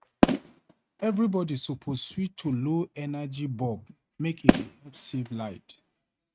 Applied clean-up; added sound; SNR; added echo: neural mask model RNNoise.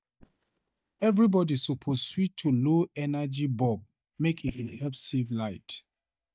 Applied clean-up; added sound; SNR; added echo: neural mask model DeepFilterNet 3.